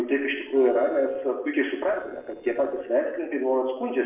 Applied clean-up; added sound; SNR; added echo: neural separator model SepFormer DNS4.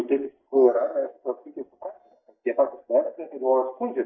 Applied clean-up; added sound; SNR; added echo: neural mask model DeepFilterNet 3.